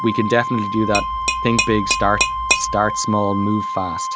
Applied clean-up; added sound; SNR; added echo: none; Wind instrument, woodwind instrument + Tap / Glass; 2 dB; none.